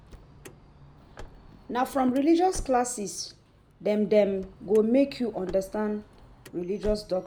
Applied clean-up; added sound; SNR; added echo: none; Car; 17 dB; none.